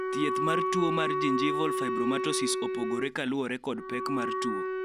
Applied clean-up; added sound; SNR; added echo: none; Wind instrument, woodwind instrument; -1 dB; none.